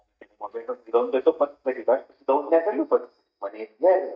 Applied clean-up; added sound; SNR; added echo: neural mask model DeepFilterNet 3.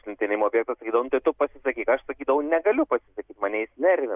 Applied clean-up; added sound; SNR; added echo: none; none; none; none.